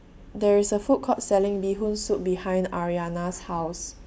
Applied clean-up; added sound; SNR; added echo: none; none; none; none.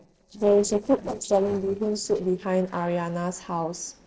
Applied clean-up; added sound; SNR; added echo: neural separator model SepFormer DNS4.